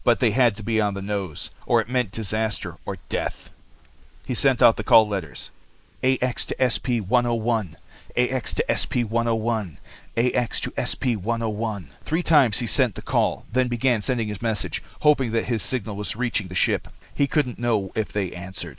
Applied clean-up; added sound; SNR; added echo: neural mask model Resemble Enhance denoiser.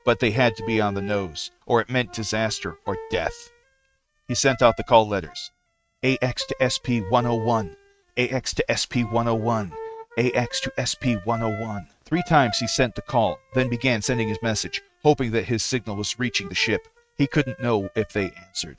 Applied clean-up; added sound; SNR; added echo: neural mask model RNNoise.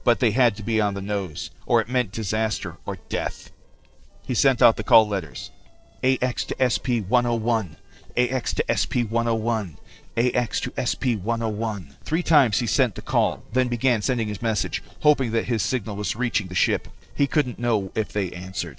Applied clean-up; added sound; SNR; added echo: neural separator model SepFormer DNS4.